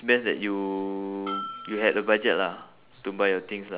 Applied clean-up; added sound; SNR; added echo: none; Bell; 13 dB; none.